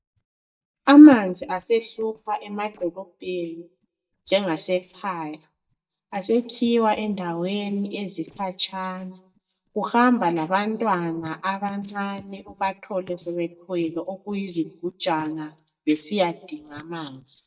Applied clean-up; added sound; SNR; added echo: neural mask model DeepFilterNet 3.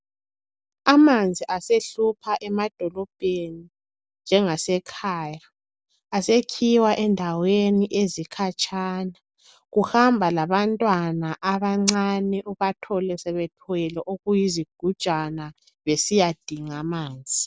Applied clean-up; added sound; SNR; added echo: none; none; none; none.